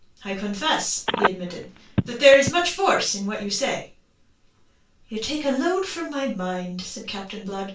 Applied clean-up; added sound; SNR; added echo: none; Telephone; 2 dB; reverberation time 0.2 s.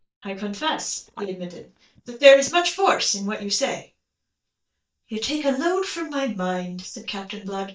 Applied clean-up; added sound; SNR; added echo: neural mask model DeepFilterNet 3.